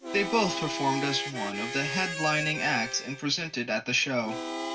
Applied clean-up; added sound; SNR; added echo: none; Harmonica; 6 dB; reverberation time 0.2 s.